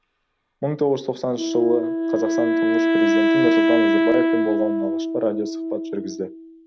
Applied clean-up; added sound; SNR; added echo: none; Wind instrument, woodwind instrument; -4 dB; none.